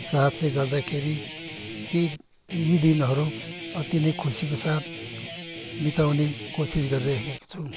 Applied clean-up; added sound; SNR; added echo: none; Guitar; 11 dB; none.